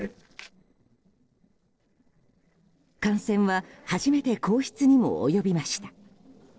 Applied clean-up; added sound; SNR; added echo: neural separator model SepFormer DNS4.